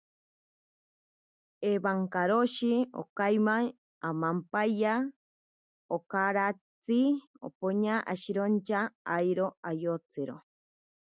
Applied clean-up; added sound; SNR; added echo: none; none; none; none.